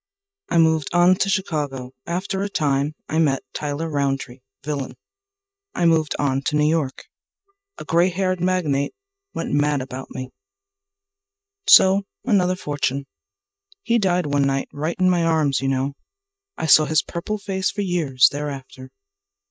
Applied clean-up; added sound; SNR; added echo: neural mask model DeepFilterNet 3.